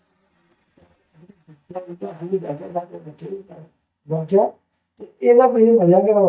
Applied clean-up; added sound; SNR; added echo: neural mask model DeepFilterNet 3.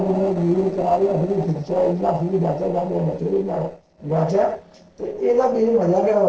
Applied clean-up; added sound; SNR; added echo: neural separator model SepFormer DNS4.